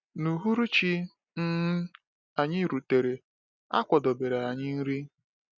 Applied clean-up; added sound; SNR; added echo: none; none; none; none.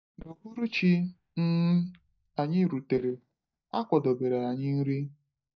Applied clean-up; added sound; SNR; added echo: neural mask model DeepFilterNet 3.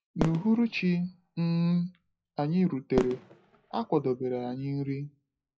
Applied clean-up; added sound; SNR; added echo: classical method WPE with log-MMSE.